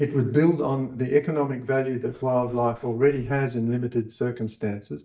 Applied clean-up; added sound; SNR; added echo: neural mask model DeepFilterNet 3.